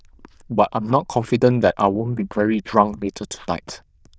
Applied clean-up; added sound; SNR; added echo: neural diffusion model UNIVERSE++.